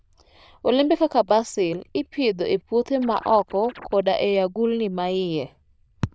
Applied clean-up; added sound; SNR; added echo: neural diffusion model UNIVERSE++.